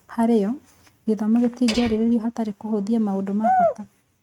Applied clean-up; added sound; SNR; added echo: neural mask model RNNoise.